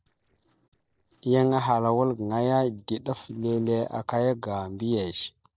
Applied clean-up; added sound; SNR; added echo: neural separator model SepFormer DNS4.